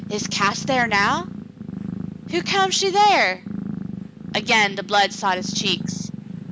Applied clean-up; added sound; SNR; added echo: none; Purr; 9 dB; none.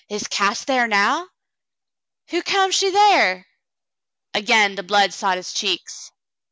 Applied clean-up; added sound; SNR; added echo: none; none; none; none.